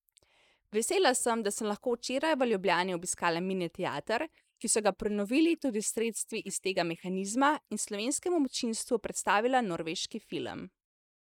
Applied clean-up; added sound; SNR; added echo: neural mask model Resemble Enhance denoiser.